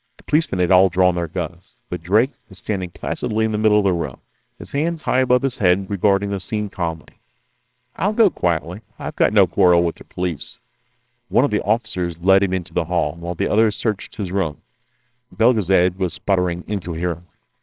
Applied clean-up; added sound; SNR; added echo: neural separator model SepFormer WHAMR!.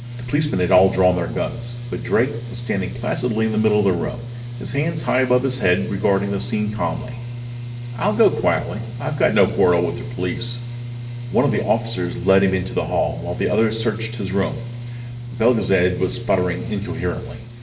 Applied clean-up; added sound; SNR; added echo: none; Mechanical fan; 8 dB; reverberation time 0.7 s.